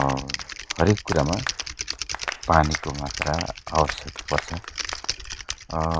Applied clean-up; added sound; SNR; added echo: none; Typing + Applause; 6 dB; none.